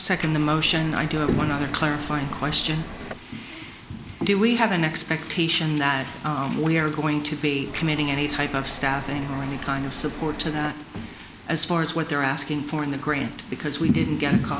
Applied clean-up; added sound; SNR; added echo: none; Liquid; 11 dB; none.